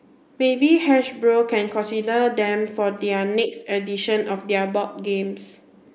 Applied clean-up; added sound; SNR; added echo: neural mask model Resemble Enhance denoiser.